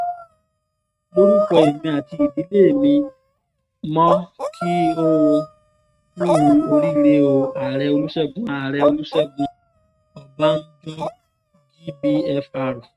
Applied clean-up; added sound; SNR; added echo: neural mask model RNNoise.